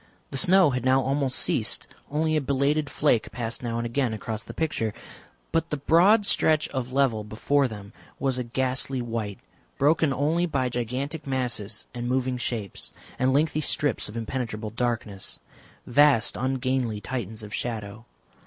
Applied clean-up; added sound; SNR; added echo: none; none; none; none.